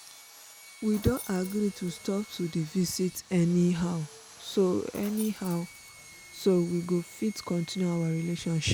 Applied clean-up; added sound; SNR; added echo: none; Keys jangling + Sawing; 19 dB; none.